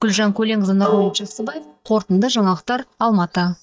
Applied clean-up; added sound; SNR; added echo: neural mask model DeepFilterNet 3.